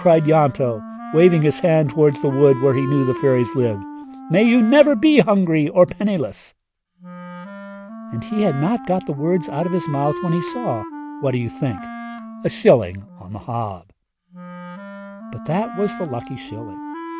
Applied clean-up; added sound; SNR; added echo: none; Wind instrument, woodwind instrument; 13 dB; none.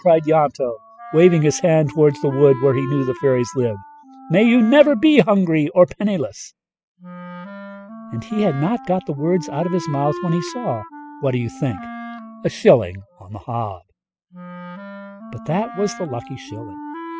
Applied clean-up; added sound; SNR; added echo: classical method spectral subtraction.